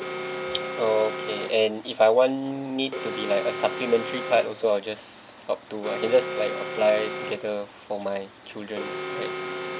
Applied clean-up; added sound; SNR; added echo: none; Alarm; 8 dB; none.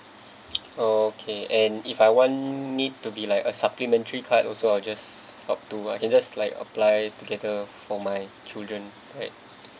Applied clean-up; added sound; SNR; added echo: none; none; none; none.